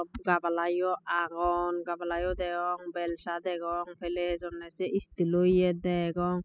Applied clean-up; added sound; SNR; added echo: classical method spectral subtraction.